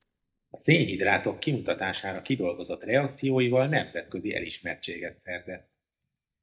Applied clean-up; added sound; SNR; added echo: neural mask model DeepFilterNet 3.